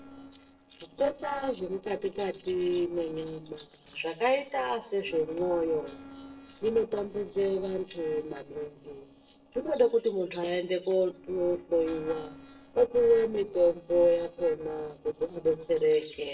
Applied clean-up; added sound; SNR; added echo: neural separator model SepFormer DNS4.